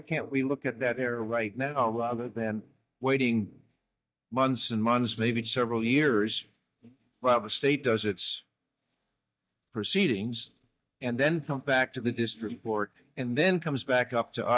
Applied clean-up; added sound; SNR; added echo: neural mask model DeepFilterNet 3.